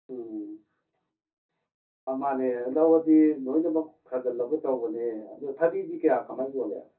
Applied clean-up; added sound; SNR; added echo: none; none; none; reverberation time 0.3 s.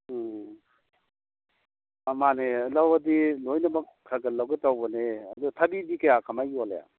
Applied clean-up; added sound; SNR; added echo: none; none; none; none.